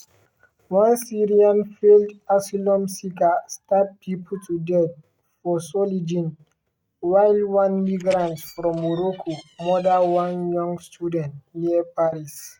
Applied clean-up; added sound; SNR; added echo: neural mask model RNNoise.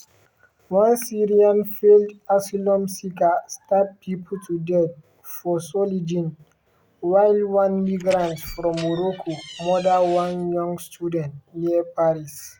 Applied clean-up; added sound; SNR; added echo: none; Door; 18 dB; none.